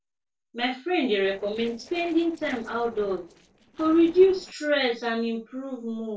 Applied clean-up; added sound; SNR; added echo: neural separator model SepFormer DNS4.